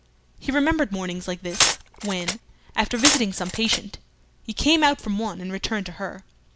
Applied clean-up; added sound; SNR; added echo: none; Glass; -1 dB; none.